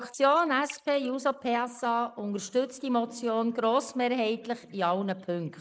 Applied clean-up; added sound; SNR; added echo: neural mask model Resemble Enhance denoiser.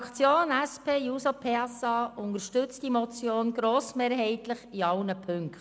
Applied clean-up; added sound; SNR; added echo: none; none; none; none.